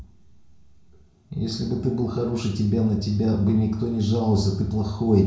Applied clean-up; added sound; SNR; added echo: none; none; none; reverberation time 0.6 s.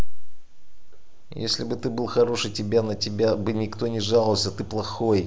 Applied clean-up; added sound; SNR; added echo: none; none; none; none.